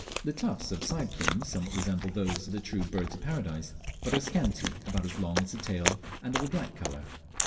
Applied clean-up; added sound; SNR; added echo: none; Chewing, mastication; 3 dB; reverberation time 2.2 s.